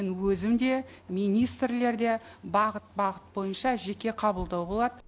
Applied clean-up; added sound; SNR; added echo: none; none; none; none.